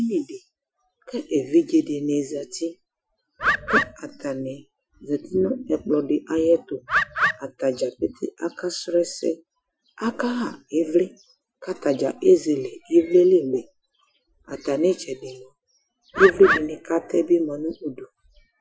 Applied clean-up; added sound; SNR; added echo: classical method Wiener filter.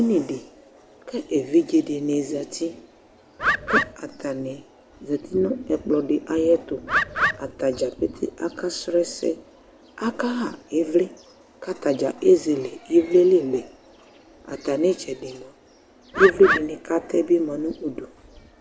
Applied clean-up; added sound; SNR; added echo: none; Bird; -1 dB; none.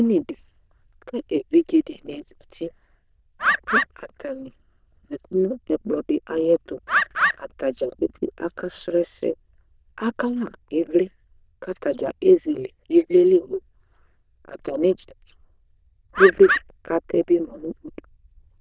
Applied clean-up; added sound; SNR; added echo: neural diffusion model UNIVERSE++.